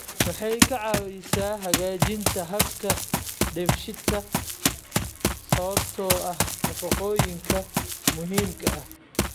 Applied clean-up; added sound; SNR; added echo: none; Run; -5 dB; none.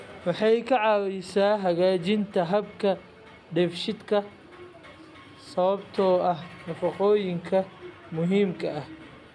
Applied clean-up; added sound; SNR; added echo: none; none; none; none.